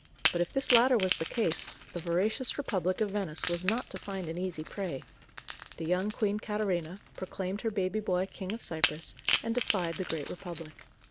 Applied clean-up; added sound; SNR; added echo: none; Crack / Crackle; 2 dB; none.